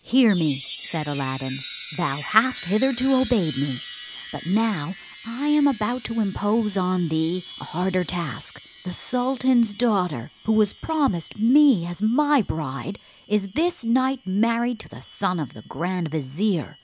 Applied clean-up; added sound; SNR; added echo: none; Chime; 18 dB; none.